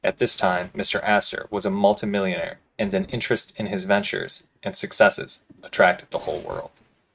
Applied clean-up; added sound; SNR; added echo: neural mask model RNNoise.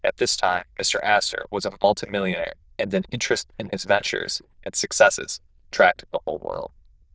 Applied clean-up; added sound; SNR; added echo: neural diffusion model UNIVERSE++.